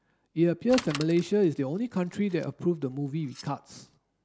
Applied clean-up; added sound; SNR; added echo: none; Bicycle; 16 dB; none.